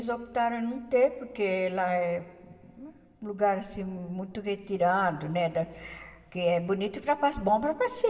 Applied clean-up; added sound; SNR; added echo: none; none; none; reverberation time 2.6 s.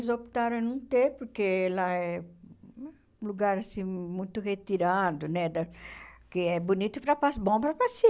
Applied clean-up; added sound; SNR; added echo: none; none; none; none.